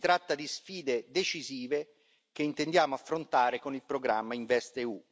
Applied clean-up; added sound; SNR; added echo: none; none; none; none.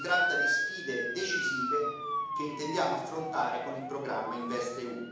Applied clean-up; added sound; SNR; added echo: none; Motor vehicle (road) / Siren; -1 dB; reverberation time 1.0 s.